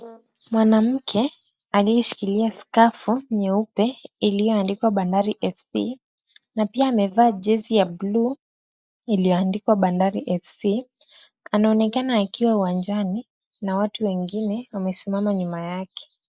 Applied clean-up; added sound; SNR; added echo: neural mask model Resemble Enhance denoiser.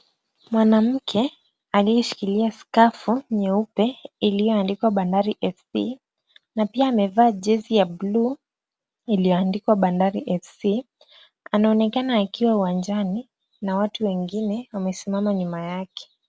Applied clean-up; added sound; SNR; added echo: none; none; none; none.